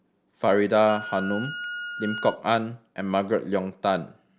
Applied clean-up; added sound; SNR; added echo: none; Wind instrument, woodwind instrument; 11 dB; none.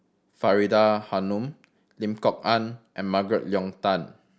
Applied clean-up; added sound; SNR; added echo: none; none; none; none.